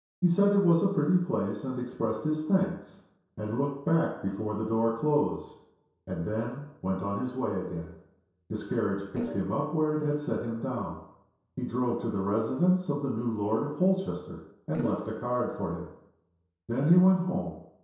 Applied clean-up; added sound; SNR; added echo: neural separator model SepFormer DNS4.